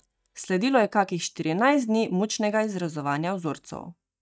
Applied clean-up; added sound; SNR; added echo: neural mask model DeepFilterNet 3.